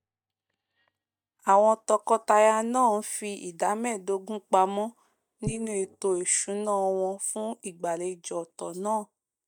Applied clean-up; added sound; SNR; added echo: neural mask model DeepFilterNet 3.